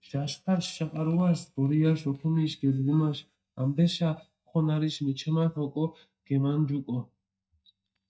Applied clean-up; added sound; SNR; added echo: neural mask model DeepFilterNet 3.